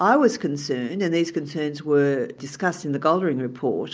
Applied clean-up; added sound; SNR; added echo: none; none; none; none.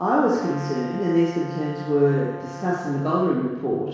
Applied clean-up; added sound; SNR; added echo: none; Brass instrument; 15 dB; reverberation time 1.1 s.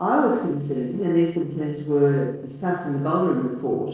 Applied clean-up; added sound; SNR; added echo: neural separator model SepFormer DNS4.